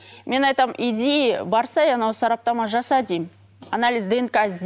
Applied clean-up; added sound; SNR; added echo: none; none; none; none.